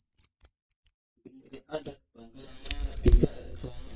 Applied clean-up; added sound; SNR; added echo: neural mask model DeepFilterNet 3.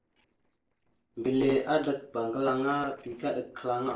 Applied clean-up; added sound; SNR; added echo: neural separator model SepFormer DNS4.